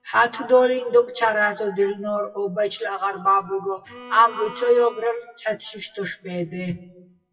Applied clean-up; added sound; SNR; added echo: classical method WPE with log-MMSE.